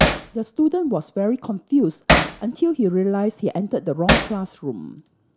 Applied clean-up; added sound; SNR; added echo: none; Hammer; 2 dB; none.